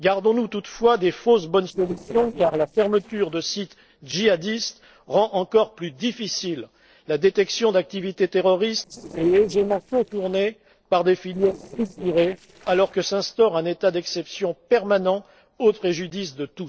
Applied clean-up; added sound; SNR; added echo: neural separator model SepFormer DNS4.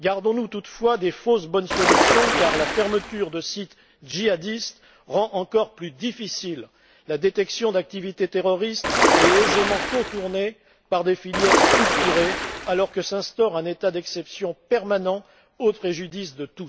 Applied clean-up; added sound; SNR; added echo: none; Ocean; -4 dB; none.